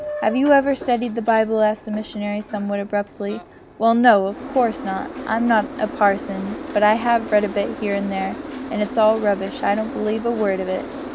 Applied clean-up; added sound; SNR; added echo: none; Boat, Water vehicle; 12 dB; none.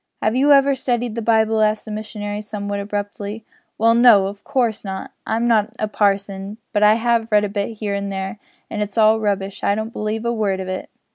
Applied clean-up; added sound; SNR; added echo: none; none; none; none.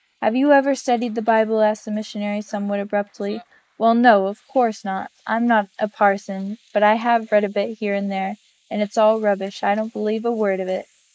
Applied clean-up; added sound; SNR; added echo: neural mask model Resemble Enhance denoiser.